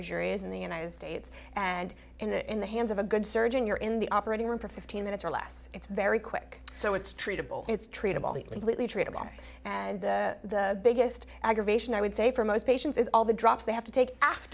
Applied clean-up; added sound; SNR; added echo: none; none; none; none.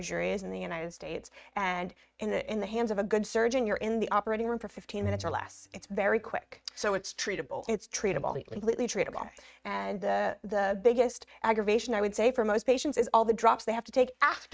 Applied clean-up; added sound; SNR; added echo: neural mask model RNNoise.